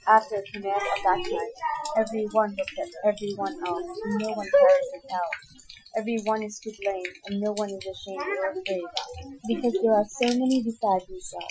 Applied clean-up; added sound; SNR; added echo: classical method Wiener filter.